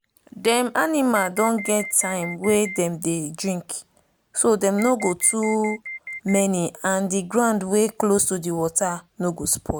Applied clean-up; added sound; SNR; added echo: none; Alarm; 12 dB; none.